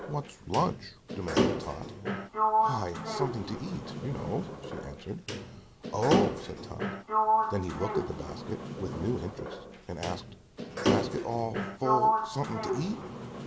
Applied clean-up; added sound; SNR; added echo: none; Sliding door; -3 dB; none.